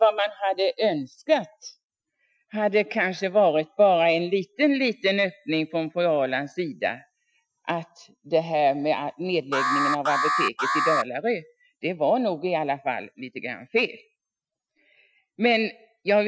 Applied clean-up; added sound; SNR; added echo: classical method Wiener filter.